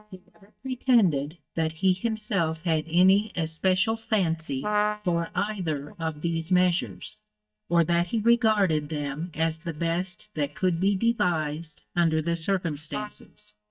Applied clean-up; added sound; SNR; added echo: neural mask model DeepFilterNet 3.